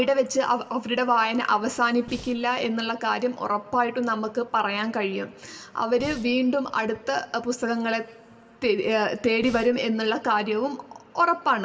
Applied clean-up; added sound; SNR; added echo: none; Breathing; 17 dB; reverberation time 2.9 s.